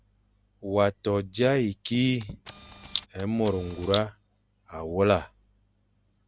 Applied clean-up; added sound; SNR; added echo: none; Camera; 6 dB; none.